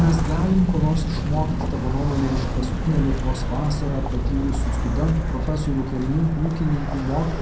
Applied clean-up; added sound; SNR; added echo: none; Walk, footsteps; 0 dB; reverberation time 0.5 s.